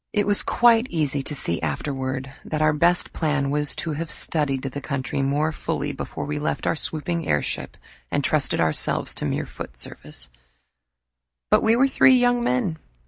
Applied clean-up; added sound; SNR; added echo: none; none; none; none.